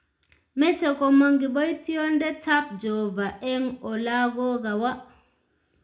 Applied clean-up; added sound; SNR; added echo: none; none; none; reverberation time 0.3 s.